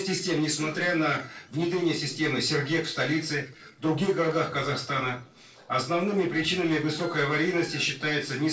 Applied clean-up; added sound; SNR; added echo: neural separator model SepFormer DNS4.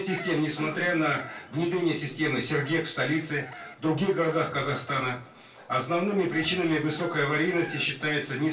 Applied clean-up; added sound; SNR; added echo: none; Bird vocalization, bird call, bird song; 19 dB; reverberation time 0.2 s.